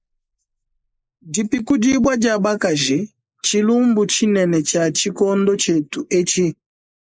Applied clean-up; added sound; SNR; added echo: neural mask model Resemble Enhance denoiser.